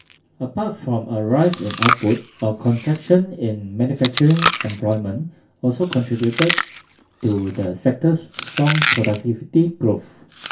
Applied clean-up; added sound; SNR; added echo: none; Chewing, mastication; 7 dB; reverberation time 0.2 s.